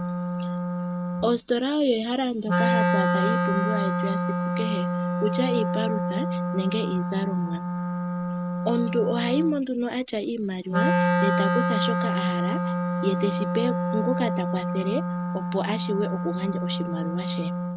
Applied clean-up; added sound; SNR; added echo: none; Wind instrument, woodwind instrument; -2 dB; none.